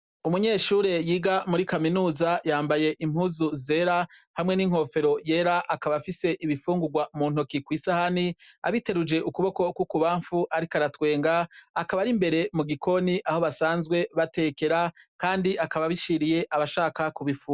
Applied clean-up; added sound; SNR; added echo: none; none; none; none.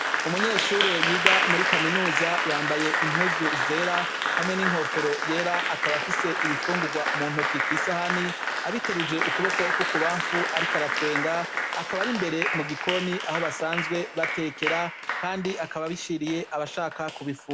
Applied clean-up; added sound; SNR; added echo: none; Applause; -2 dB; none.